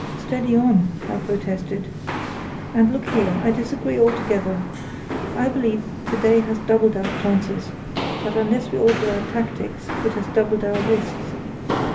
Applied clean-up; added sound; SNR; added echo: none; Walk, footsteps; 6 dB; reverberation time 0.3 s.